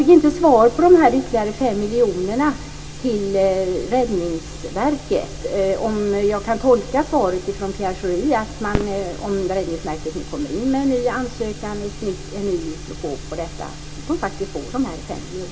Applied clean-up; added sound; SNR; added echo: none; Fireworks; 13 dB; reverberation time 0.3 s.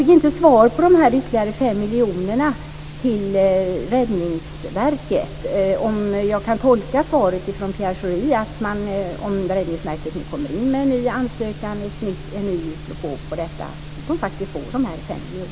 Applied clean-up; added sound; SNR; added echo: none; none; none; none.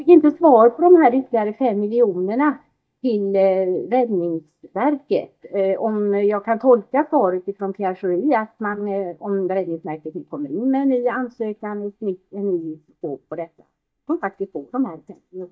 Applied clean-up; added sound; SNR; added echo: neural mask model DeepFilterNet 3.